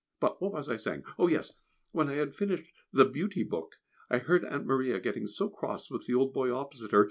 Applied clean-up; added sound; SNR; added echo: none; none; none; none.